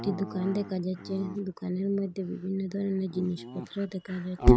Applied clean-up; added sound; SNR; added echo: none; Dog; -1 dB; none.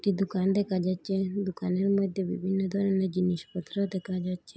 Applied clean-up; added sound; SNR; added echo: none; none; none; none.